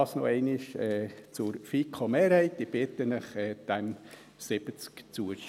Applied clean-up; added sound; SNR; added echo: none; none; none; none.